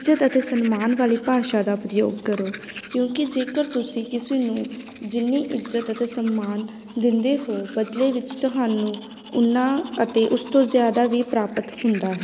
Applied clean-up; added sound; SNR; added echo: none; Domestic sounds, home sounds; 18 dB; none.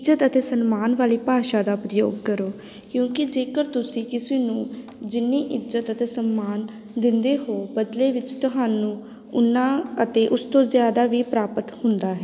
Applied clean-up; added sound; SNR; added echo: none; none; none; none.